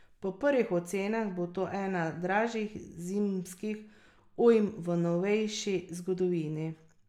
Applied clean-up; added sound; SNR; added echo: none; none; none; none.